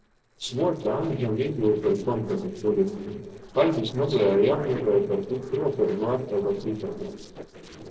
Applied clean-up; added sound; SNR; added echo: neural separator model SepFormer DNS4.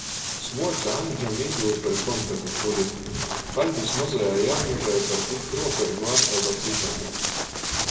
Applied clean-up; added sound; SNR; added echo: none; Walk, footsteps; 1 dB; reverberation time 1.8 s.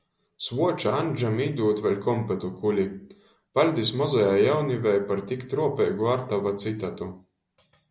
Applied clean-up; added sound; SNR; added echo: none; none; none; none.